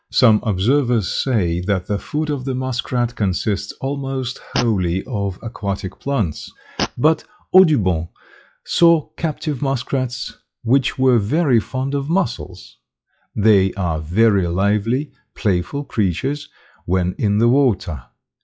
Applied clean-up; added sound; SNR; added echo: classical method log-MMSE.